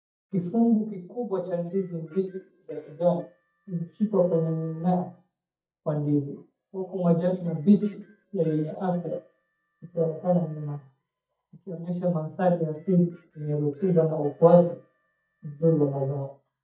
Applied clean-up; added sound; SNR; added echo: neural mask model DeepFilterNet 3.